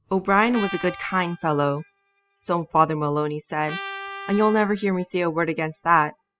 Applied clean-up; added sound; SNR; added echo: classical method spectral subtraction.